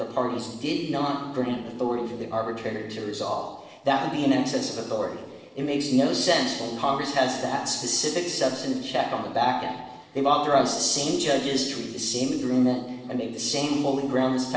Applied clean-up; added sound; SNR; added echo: neural separator model SepFormer DNS4.